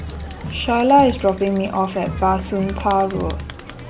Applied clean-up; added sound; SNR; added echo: none; Crowd; 11 dB; none.